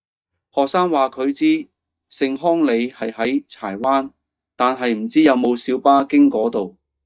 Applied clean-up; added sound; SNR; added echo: neural mask model DeepFilterNet 3.